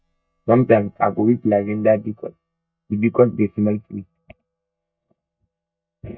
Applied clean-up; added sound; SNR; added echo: neural mask model DeepFilterNet 3.